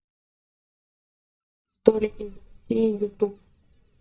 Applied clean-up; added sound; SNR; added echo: neural mask model DeepFilterNet 3.